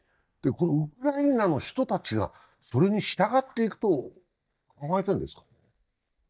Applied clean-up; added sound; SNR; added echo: neural mask model DeepFilterNet 3.